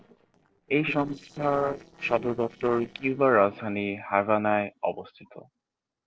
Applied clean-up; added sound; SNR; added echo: neural separator model SepFormer DNS4.